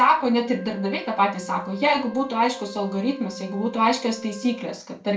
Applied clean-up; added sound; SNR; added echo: none; Wind instrument, woodwind instrument; 17 dB; reverberation time 0.2 s.